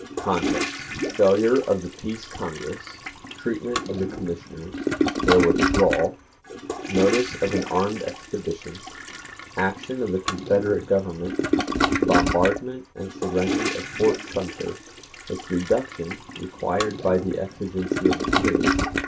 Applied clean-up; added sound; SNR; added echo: none; Toilet flush; 2 dB; reverberation time 0.2 s.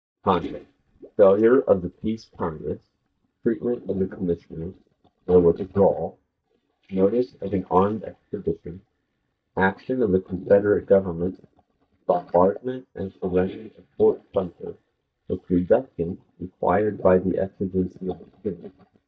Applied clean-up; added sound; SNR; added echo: neural mask model DeepFilterNet 3.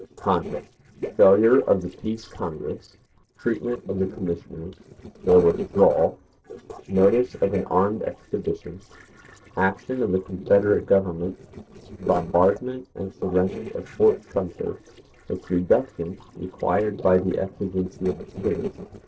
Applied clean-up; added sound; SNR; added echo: neural separator model SepFormer DNS4.